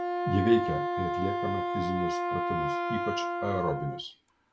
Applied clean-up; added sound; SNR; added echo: none; Wind instrument, woodwind instrument; -1 dB; none.